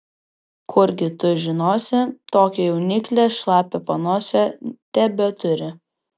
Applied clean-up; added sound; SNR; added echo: none; none; none; none.